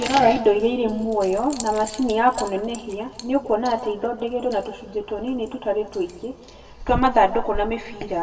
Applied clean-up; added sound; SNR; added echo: none; Keys jangling; 14 dB; reverberation time 0.9 s.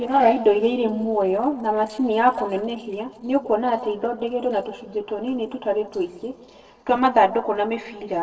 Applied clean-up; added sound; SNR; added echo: neural separator model SepFormer DNS4.